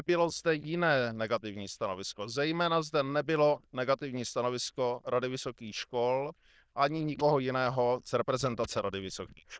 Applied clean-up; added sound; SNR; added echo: neural diffusion model UNIVERSE++.